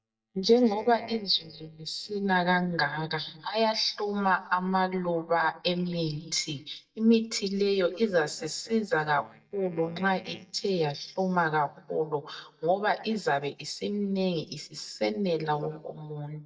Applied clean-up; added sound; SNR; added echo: neural mask model DeepFilterNet 3.